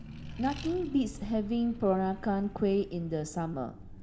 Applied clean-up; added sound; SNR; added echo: none; Accelerating, revving, vroom; 13 dB; none.